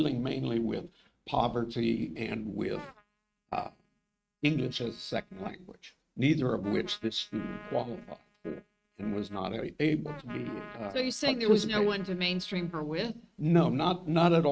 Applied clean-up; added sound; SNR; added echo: neural mask model RNNoise.